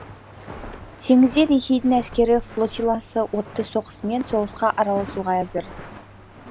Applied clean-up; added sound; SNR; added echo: none; Walk, footsteps; 16 dB; none.